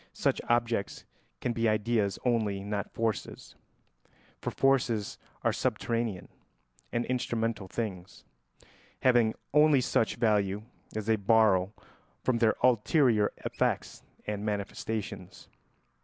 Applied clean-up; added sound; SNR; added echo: none; none; none; none.